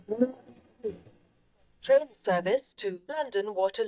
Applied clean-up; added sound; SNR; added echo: neural mask model DeepFilterNet 3.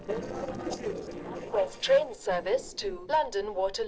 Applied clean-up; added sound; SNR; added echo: neural separator model SepFormer DNS4.